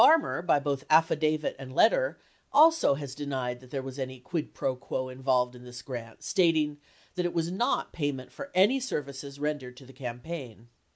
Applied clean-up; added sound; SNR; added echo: none; none; none; none.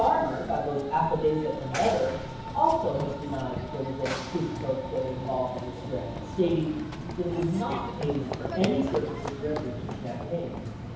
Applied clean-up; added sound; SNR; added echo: none; Run / Train; 7 dB; reverberation time 1.0 s.